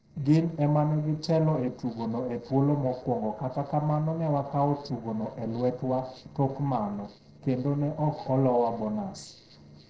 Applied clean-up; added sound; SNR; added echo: neural separator model SepFormer DNS4.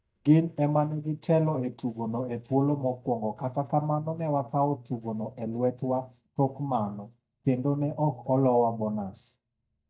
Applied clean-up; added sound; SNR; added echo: neural mask model DeepFilterNet 3.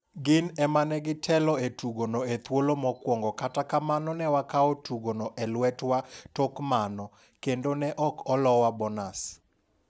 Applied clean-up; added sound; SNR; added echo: none; none; none; none.